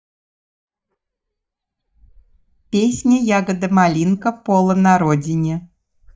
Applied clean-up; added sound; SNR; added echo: neural mask model DeepFilterNet 3.